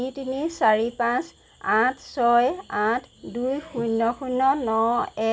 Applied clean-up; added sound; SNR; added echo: none; none; none; none.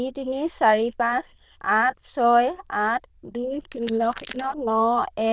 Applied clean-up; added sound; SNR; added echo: neural diffusion model UNIVERSE++.